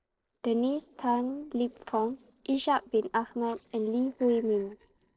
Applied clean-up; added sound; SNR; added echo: neural separator model SepFormer DNS4.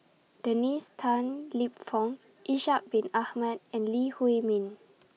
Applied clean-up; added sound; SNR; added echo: none; none; none; none.